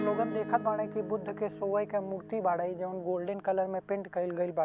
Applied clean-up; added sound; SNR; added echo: none; Acoustic guitar / Strum; 10 dB; none.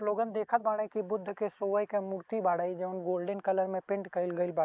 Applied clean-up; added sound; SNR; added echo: neural mask model Resemble Enhance denoiser.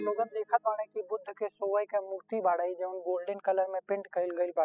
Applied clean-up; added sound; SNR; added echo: classical method spectral subtraction.